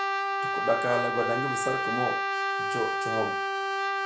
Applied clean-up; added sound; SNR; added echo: none; Brass instrument; -3 dB; reverberation time 0.3 s.